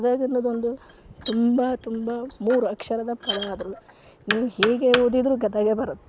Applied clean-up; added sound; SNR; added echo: none; Knock; 10 dB; none.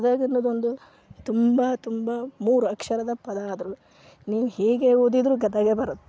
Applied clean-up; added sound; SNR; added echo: none; none; none; none.